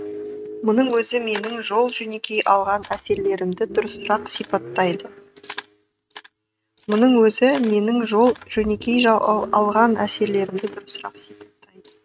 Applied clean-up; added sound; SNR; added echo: neural mask model RNNoise.